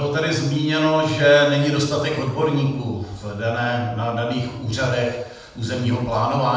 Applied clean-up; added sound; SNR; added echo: none; none; none; reverberation time 0.7 s.